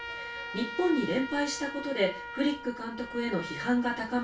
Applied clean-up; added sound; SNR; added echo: none; Trumpet; 10 dB; reverberation time 0.2 s.